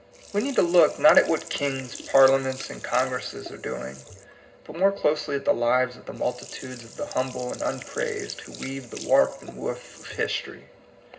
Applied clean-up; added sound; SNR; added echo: none; Sink (filling or washing); 18 dB; reverberation time 0.2 s.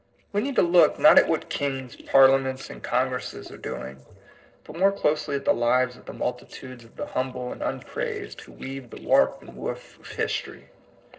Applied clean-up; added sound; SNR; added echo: neural separator model SepFormer DNS4.